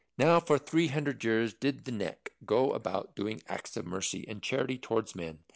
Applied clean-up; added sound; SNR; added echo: none; none; none; none.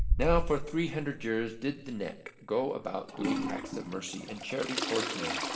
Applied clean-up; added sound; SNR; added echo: none; Trickle, dribble / Toilet flush; 1 dB; reverberation time 1.0 s.